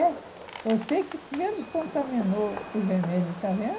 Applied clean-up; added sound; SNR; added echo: none; Fireworks; 13 dB; reverberation time 0.4 s.